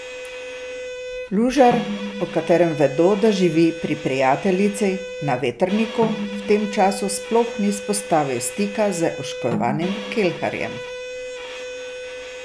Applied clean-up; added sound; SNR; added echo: none; Snare drum + Bowed string instrument; 9 dB; none.